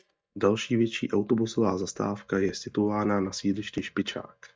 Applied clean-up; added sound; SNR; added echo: neural mask model DeepFilterNet 3.